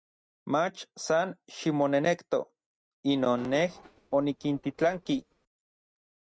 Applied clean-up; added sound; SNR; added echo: neural mask model RNNoise.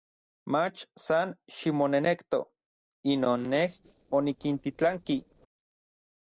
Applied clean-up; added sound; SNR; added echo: neural separator model SepFormer DNS4.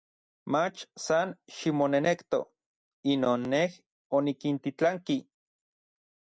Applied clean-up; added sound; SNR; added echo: none; none; none; none.